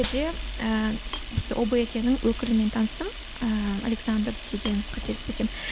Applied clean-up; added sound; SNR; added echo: none; Camera + Gunshot, gunfire; 6 dB; none.